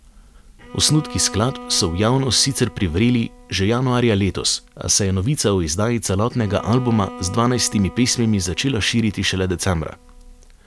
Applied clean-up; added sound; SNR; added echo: none; Bowed string instrument; 19 dB; none.